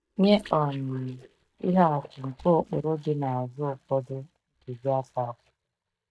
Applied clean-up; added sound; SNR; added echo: neural mask model DeepFilterNet 3.